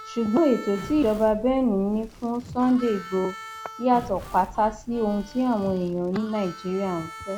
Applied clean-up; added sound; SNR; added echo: none; Harmonica + Crackle; 16 dB; none.